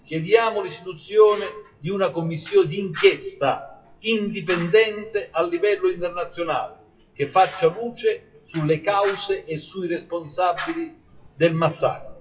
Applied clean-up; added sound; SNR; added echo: classical method WPE with log-MMSE.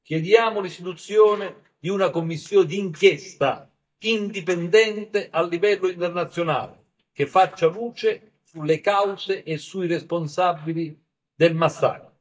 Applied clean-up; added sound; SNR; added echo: neural mask model DeepFilterNet 3.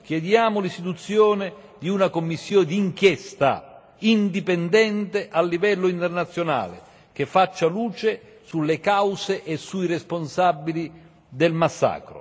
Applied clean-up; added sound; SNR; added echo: none; none; none; none.